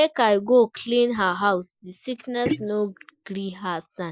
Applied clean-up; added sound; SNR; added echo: neural mask model Resemble Enhance denoiser.